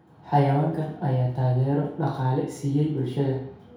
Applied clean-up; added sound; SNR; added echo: none; none; none; reverberation time 0.5 s.